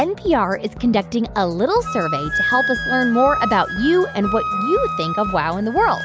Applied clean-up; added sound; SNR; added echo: none; Wind instrument, woodwind instrument; 6 dB; none.